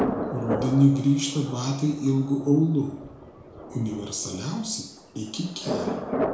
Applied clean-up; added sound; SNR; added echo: none; Thunder; 7 dB; reverberation time 0.6 s.